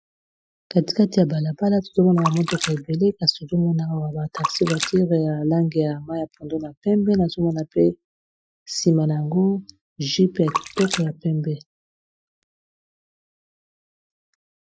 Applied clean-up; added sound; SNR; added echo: classical method Wiener filter.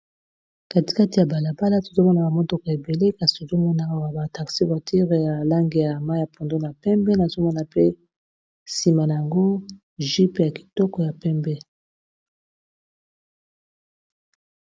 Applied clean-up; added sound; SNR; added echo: none; none; none; none.